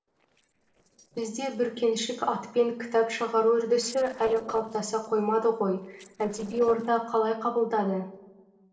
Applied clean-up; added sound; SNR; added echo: neural separator model SepFormer DNS4.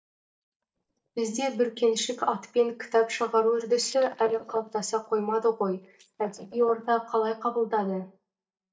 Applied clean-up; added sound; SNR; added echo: neural mask model DeepFilterNet 3.